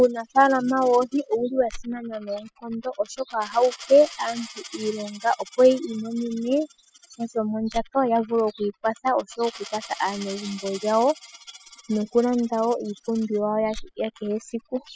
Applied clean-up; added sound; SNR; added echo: classical method spectral subtraction.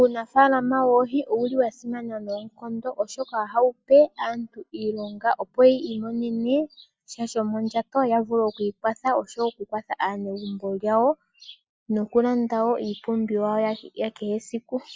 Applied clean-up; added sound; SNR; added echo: none; none; none; none.